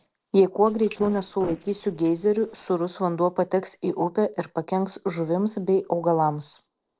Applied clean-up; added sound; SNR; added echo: neural separator model SepFormer DNS4.